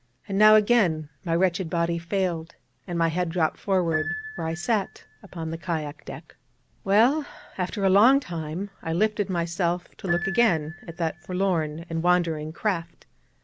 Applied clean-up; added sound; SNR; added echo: none; Piano; 16 dB; none.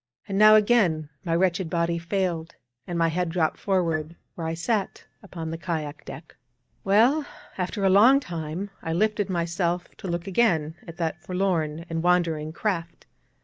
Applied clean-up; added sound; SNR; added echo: neural mask model DeepFilterNet 3.